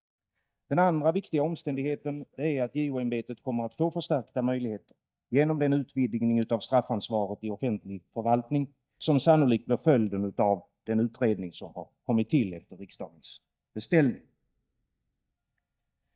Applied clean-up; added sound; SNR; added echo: neural mask model DeepFilterNet 3.